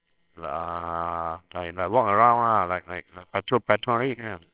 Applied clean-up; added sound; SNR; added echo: neural separator model SepFormer WHAMR!.